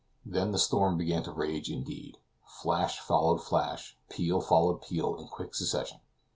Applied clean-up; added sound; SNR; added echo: none; none; none; none.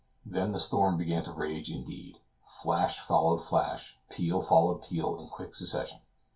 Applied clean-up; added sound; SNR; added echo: none; none; none; reverberation time 0.2 s.